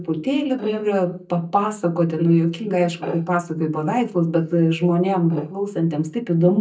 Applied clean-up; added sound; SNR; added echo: neural mask model DeepFilterNet 3.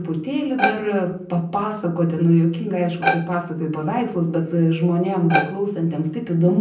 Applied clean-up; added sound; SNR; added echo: none; Bowed string instrument; 5 dB; reverberation time 0.6 s.